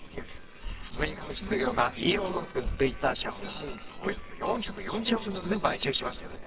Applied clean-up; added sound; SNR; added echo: neural separator model SepFormer WHAMR!.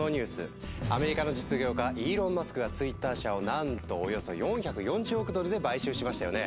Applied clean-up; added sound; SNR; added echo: none; none; none; none.